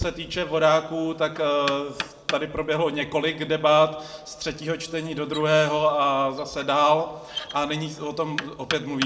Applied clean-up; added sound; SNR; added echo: none; Knock; 14 dB; reverberation time 0.9 s.